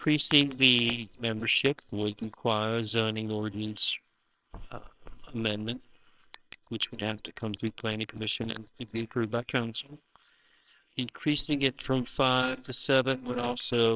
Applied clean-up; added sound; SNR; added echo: neural separator model SepFormer WHAMR!.